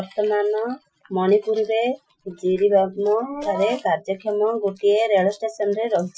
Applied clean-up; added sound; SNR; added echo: classical method Wiener filter.